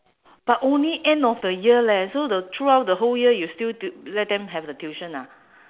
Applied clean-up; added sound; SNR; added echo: none; none; none; none.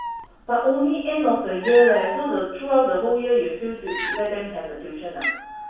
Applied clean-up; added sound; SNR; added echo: none; Cat; 11 dB; reverberation time 0.7 s.